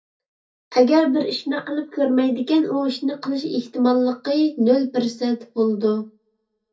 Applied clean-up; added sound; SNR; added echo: none; none; none; reverberation time 0.3 s.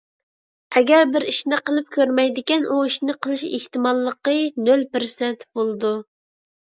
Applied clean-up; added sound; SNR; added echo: none; none; none; none.